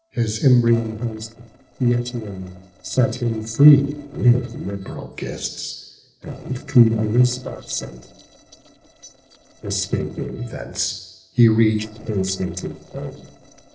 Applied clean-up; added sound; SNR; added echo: neural separator model SepFormer DNS4.